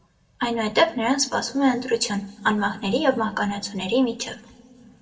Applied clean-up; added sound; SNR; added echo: none; none; none; reverberation time 1.3 s.